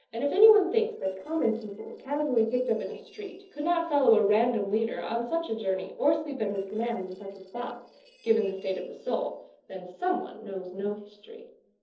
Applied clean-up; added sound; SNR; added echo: neural separator model SepFormer DNS4.